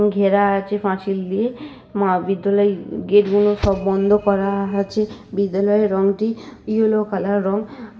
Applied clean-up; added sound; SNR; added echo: none; none; none; reverberation time 1.9 s.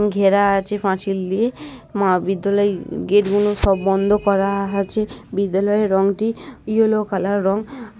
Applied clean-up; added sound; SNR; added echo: none; none; none; none.